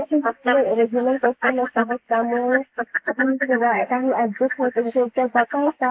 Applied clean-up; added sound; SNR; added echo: neural mask model Resemble Enhance denoiser.